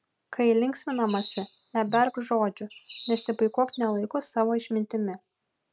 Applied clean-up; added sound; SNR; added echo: none; Bird; 18 dB; none.